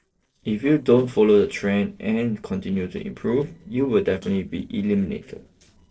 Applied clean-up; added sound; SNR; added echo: neural separator model SepFormer DNS4.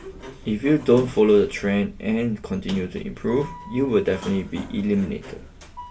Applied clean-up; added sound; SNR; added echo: none; Sliding door; 18 dB; reverberation time 0.2 s.